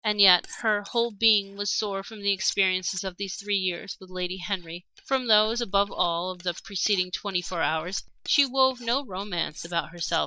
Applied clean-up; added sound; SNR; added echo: neural mask model DeepFilterNet 3.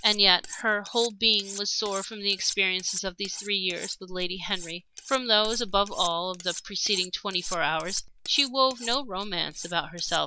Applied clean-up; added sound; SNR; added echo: none; Cutlery, silverware; 14 dB; none.